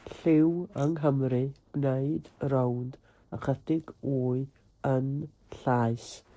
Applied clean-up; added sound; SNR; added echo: neural separator model SepFormer DNS4.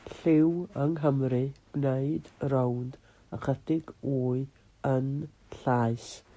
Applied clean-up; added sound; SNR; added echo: none; none; none; none.